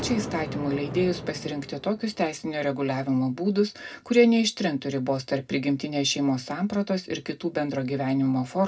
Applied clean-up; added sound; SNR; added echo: none; Thunder; 16 dB; reverberation time 0.2 s.